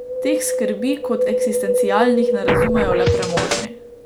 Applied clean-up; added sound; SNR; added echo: none; Wind + Scratching (performance technique); -3 dB; none.